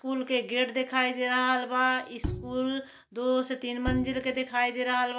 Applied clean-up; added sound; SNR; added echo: none; Bowed string instrument; 10 dB; none.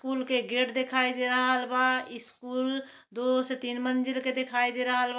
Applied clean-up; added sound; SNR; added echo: none; none; none; none.